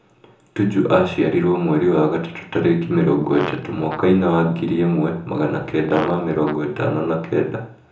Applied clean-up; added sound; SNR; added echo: none; Fart; 13 dB; reverberation time 0.6 s.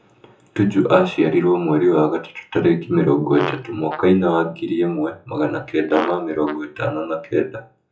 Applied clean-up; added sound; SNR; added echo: classical method WPE with log-MMSE.